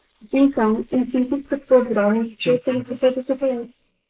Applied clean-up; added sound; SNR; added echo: neural mask model Resemble Enhance denoiser.